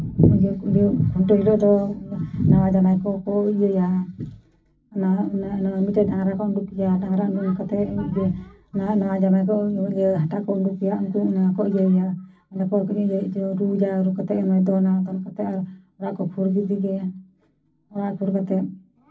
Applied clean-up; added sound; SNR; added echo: none; none; none; reverberation time 0.4 s.